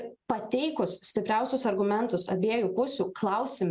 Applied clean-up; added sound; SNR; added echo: none; none; none; none.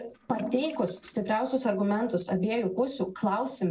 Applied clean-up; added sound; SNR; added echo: neural separator model SepFormer DNS4.